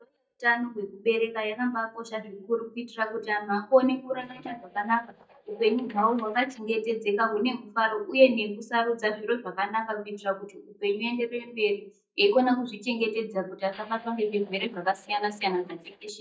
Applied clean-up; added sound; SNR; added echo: neural mask model DeepFilterNet 3.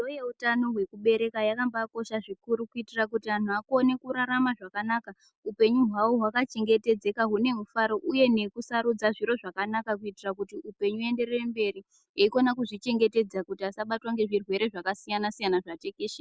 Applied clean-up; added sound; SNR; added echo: none; none; none; none.